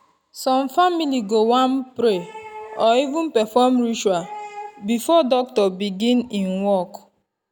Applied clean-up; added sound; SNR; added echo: none; none; none; none.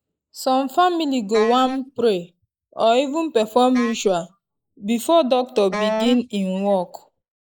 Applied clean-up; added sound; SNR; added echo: neural mask model Resemble Enhance denoiser.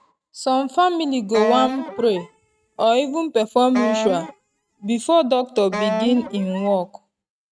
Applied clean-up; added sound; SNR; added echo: neural mask model RNNoise.